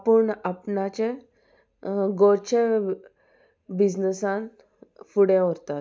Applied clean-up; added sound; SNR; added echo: none; none; none; none.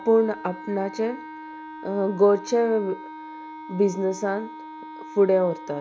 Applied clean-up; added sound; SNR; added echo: none; Wind instrument, woodwind instrument; 14 dB; none.